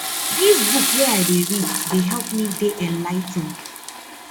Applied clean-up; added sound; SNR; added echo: none; Toilet flush / Water; 2 dB; none.